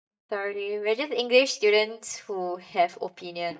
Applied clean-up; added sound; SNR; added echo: neural mask model DeepFilterNet 3.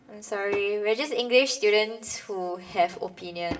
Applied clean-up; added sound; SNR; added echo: none; Drawer open or close / Wood; 18 dB; reverberation time 0.8 s.